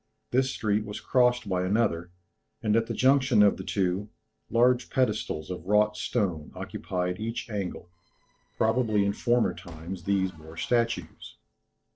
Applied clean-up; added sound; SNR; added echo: neural separator model SepFormer DNS4.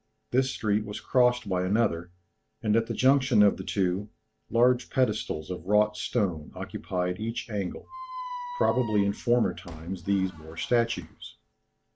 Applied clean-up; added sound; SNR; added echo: none; Squeak; 14 dB; none.